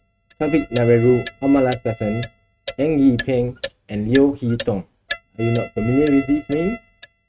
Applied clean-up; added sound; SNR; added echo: neural mask model RNNoise.